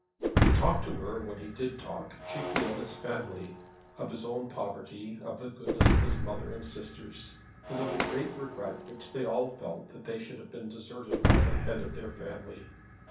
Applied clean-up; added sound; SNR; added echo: none; Shatter; -5 dB; reverberation time 0.6 s.